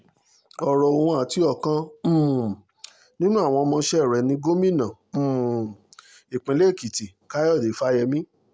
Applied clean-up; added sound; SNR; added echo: none; none; none; none.